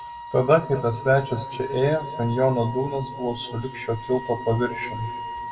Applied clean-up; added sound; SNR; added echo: none; Wind instrument, woodwind instrument; 11 dB; reverberation time 1.3 s.